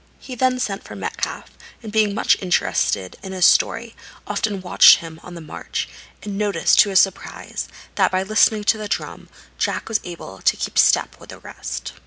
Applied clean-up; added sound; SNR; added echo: none; none; none; none.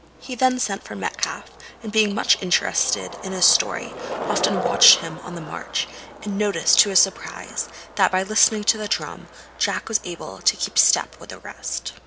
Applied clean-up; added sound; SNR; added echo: none; Skateboard; 12 dB; none.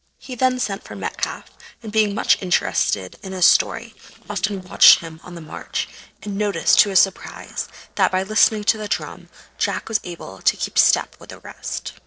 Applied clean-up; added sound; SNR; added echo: neural separator model SepFormer DNS4.